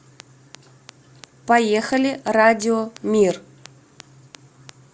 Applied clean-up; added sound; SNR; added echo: none; none; none; none.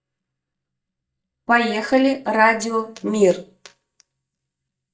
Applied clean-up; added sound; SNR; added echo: neural mask model DeepFilterNet 3.